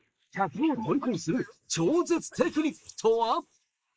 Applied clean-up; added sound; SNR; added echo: neural mask model Resemble Enhance denoiser.